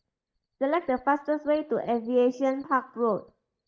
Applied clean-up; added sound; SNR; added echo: neural mask model DeepFilterNet 3.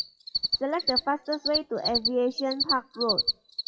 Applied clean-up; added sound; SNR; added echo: classical method WPE with log-MMSE.